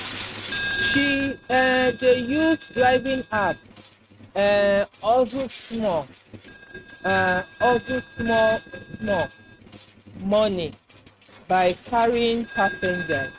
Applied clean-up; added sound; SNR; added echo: neural mask model RNNoise.